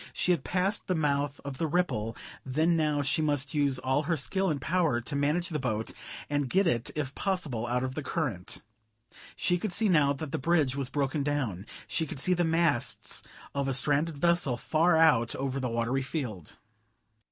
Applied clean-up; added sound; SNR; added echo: none; none; none; none.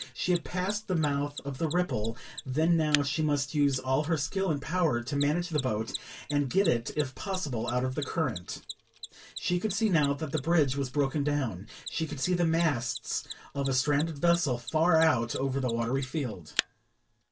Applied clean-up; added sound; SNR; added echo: none; Mechanisms; 15 dB; reverberation time 0.1 s.